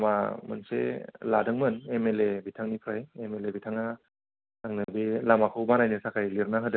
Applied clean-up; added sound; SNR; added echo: none; none; none; none.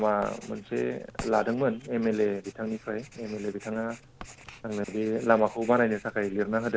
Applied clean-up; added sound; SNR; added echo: none; Writing; 19 dB; none.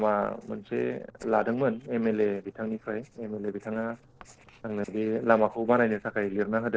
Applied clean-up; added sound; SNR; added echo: neural separator model SepFormer DNS4.